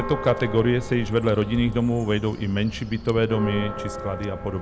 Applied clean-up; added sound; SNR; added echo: none; Church bell + Drip / Water; 10 dB; none.